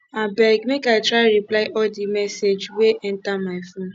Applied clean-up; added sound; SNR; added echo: none; none; none; none.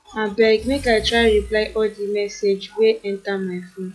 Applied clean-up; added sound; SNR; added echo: classical method log-MMSE.